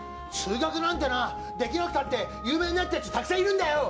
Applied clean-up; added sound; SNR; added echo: none; none; none; none.